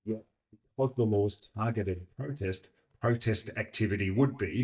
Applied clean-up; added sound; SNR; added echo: neural mask model DeepFilterNet 3.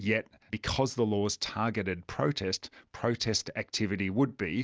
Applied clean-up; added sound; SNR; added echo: none; none; none; none.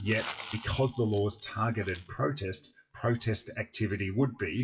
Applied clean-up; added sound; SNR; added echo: classical method WPE with log-MMSE.